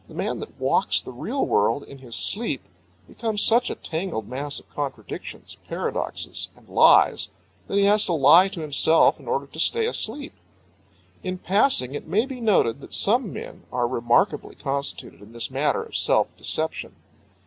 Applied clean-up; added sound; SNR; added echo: none; none; none; none.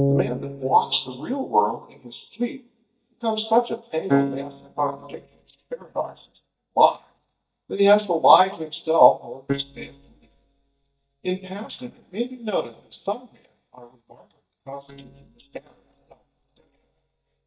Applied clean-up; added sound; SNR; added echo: neural mask model DeepFilterNet 3.